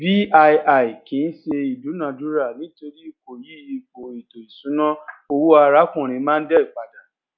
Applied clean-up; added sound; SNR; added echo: none; none; none; none.